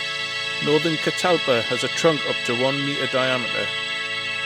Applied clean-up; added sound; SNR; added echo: none; Musical instrument; 2 dB; none.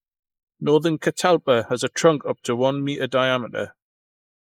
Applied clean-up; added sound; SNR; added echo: neural mask model Resemble Enhance denoiser.